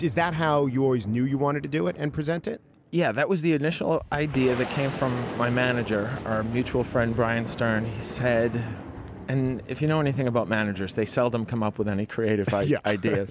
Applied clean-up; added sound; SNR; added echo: none; Boom; 13 dB; none.